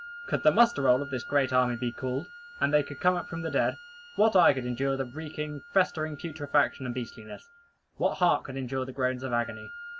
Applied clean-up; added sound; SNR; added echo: none; Wind instrument, woodwind instrument; 17 dB; none.